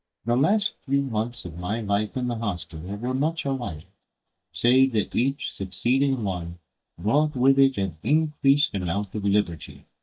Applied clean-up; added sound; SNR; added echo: neural mask model DeepFilterNet 3.